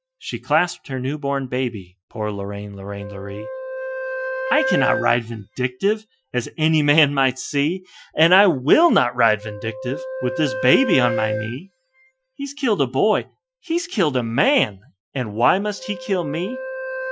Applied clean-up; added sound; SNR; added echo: classical method Wiener filter.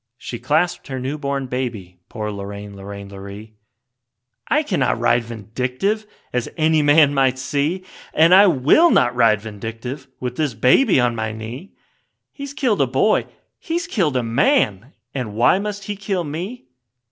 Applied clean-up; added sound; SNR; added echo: none; none; none; none.